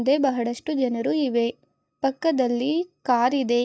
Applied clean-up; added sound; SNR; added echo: neural mask model DeepFilterNet 3.